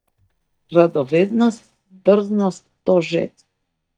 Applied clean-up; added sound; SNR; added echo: neural mask model DeepFilterNet 3.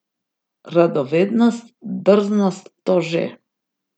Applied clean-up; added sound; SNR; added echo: none; none; none; none.